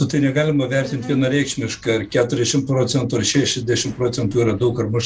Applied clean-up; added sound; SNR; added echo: none; Subway, metro, underground; 20 dB; none.